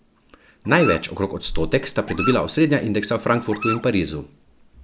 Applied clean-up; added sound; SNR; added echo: none; Dog; 10 dB; none.